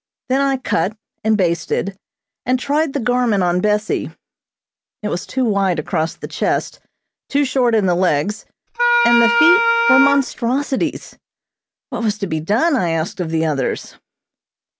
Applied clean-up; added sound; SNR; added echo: none; Wind instrument, woodwind instrument; -3 dB; none.